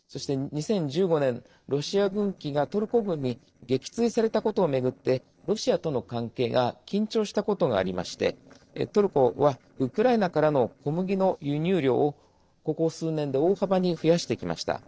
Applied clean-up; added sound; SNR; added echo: neural separator model SepFormer DNS4.